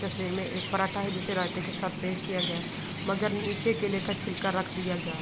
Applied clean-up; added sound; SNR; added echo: none; Chirp, tweet; 0 dB; none.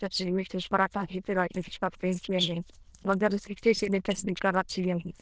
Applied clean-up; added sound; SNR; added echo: neural diffusion model UNIVERSE++.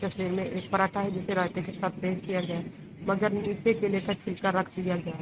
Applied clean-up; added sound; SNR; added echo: neural mask model RNNoise.